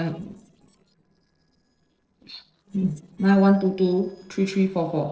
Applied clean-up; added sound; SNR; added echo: neural separator model SepFormer DNS4.